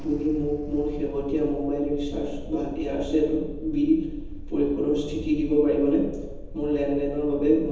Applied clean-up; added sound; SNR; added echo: none; Thunderstorm; 10 dB; reverberation time 1.1 s.